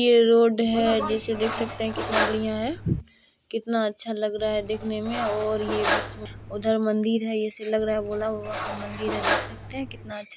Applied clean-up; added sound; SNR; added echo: none; Cutlery, silverware; 6 dB; none.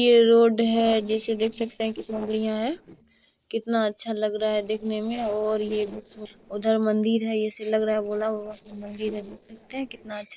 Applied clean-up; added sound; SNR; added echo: neural separator model SepFormer DNS4.